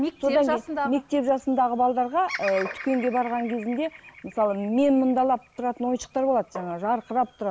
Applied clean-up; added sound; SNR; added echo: none; Bird vocalization, bird call, bird song + Tap; 18 dB; none.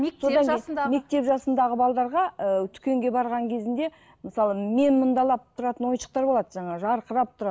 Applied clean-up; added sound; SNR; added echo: none; none; none; none.